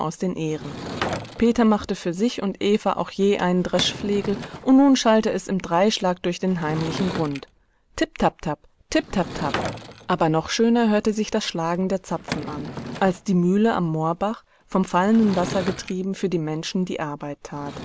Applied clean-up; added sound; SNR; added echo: none; Sliding door / Wood; 14 dB; none.